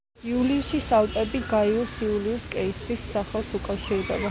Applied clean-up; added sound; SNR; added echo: none; none; none; none.